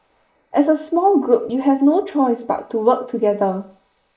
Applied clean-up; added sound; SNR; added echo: neural mask model Resemble Enhance denoiser.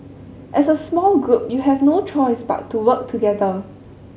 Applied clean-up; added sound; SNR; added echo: none; none; none; none.